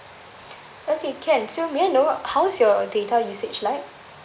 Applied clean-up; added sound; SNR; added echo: none; none; none; none.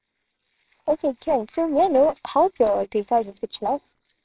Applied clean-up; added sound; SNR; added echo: neural separator model SepFormer WHAMR!.